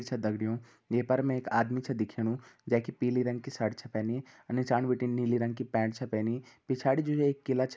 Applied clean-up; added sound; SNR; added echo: none; none; none; none.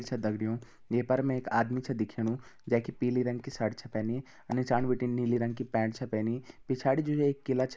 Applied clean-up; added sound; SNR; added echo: none; Walk, footsteps; 17 dB; none.